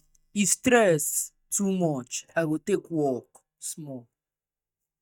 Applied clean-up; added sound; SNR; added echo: neural mask model DeepFilterNet 3.